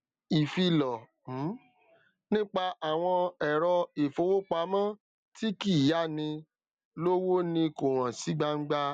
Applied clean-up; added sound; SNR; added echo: none; none; none; none.